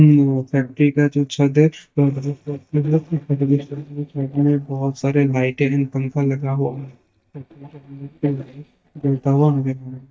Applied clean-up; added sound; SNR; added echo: neural mask model DeepFilterNet 3.